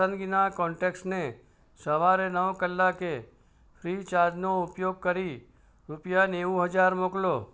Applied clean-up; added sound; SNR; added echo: none; none; none; none.